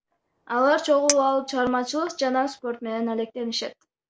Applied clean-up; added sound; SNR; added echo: none; Chink, clink; 11 dB; none.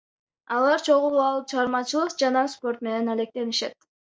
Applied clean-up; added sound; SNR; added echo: neural mask model DeepFilterNet 3.